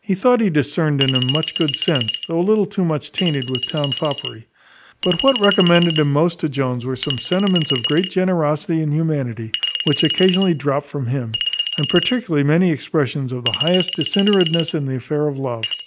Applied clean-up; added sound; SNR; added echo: none; Chink, clink; 7 dB; none.